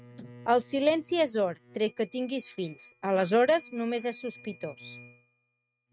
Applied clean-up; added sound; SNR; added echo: neural mask model RNNoise.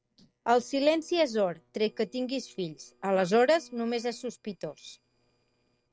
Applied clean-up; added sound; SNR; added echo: neural separator model SepFormer DNS4.